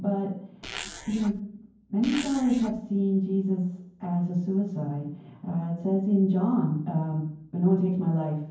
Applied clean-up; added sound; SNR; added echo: none; Zipper (clothing); 12 dB; reverberation time 0.9 s.